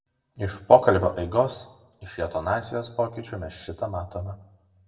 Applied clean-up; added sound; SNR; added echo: none; none; none; reverberation time 0.7 s.